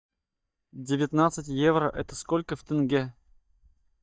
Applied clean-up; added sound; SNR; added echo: neural mask model DeepFilterNet 3.